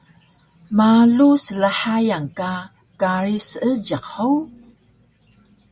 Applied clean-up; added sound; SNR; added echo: none; none; none; none.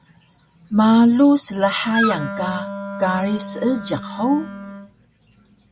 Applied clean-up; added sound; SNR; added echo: none; Wind instrument, woodwind instrument; 9 dB; none.